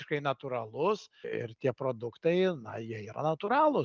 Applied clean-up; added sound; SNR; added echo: none; none; none; none.